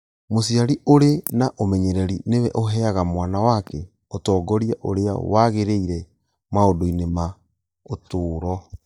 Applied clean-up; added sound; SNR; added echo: neural mask model DeepFilterNet 3.